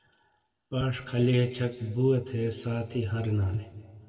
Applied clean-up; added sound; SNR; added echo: none; none; none; reverberation time 1.5 s.